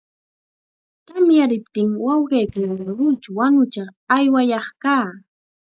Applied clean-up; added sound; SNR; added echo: neural mask model DeepFilterNet 3.